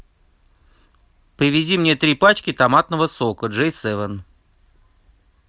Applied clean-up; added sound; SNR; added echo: none; none; none; none.